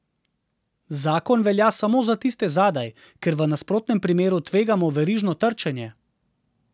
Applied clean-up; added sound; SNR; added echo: none; none; none; none.